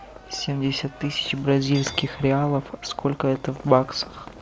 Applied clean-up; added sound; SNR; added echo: none; Livestock, farm animals, working animals; 18 dB; none.